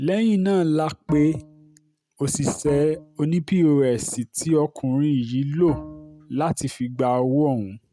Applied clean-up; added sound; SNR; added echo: neural mask model RNNoise.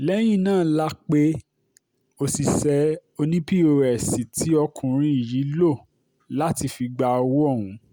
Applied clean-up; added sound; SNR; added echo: none; none; none; none.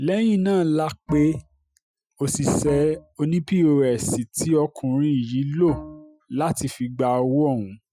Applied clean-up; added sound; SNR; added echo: classical method Wiener filter.